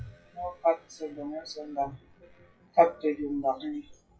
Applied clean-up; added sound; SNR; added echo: classical method WPE with log-MMSE.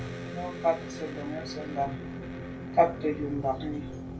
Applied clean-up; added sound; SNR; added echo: none; Electric guitar; 7 dB; reverberation time 0.2 s.